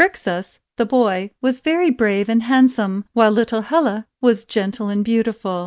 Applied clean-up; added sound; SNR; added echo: none; none; none; none.